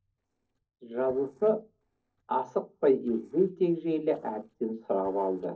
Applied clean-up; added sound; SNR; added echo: neural separator model SepFormer DNS4.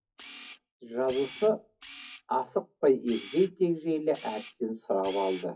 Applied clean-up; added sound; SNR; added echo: classical method WPE with log-MMSE.